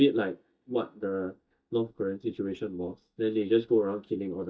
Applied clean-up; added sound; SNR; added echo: neural mask model DeepFilterNet 3.